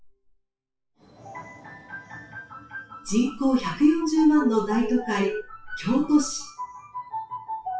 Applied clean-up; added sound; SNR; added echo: classical method WPE with log-MMSE.